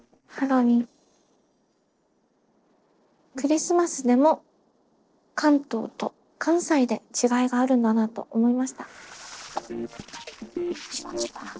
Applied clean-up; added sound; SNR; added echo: neural separator model SepFormer DNS4.